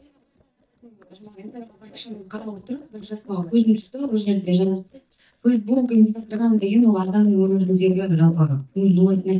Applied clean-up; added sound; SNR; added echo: neural mask model DeepFilterNet 3.